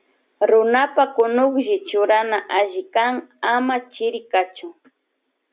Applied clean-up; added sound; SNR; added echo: none; none; none; none.